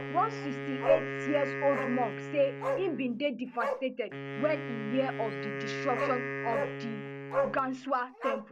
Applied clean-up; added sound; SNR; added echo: none; Wind instrument, woodwind instrument + Bark; 2 dB; none.